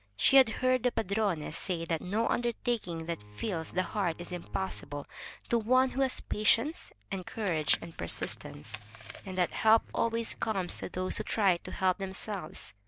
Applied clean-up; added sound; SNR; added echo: none; Chewing, mastication + Bowed string instrument; 16 dB; none.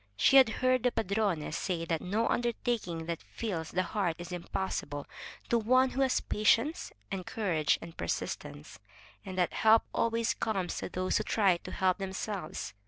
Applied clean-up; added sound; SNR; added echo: none; none; none; none.